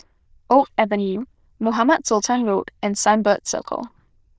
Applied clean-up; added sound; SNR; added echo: neural diffusion model UNIVERSE++.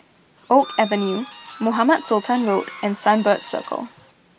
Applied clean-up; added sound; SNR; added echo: none; Bird / Fowl; 17 dB; none.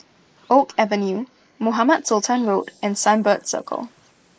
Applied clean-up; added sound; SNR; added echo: neural mask model Resemble Enhance denoiser.